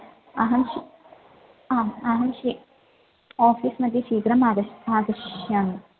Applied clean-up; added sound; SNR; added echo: none; none; none; none.